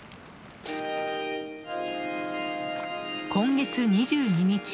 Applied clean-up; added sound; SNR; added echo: none; Waves, surf / Wind; 20 dB; none.